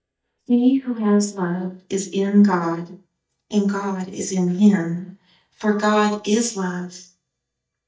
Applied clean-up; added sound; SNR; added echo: neural mask model DeepFilterNet 3.